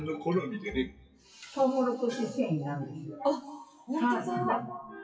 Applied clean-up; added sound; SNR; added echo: classical method WPE with log-MMSE.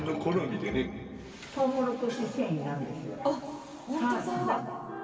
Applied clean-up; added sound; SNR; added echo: none; Gong; 20 dB; reverberation time 2.2 s.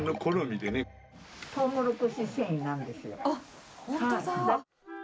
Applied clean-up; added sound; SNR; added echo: none; none; none; none.